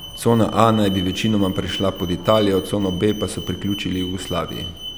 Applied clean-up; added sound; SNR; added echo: none; Alarm; 13 dB; none.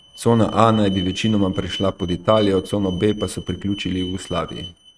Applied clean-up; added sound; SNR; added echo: neural mask model RNNoise.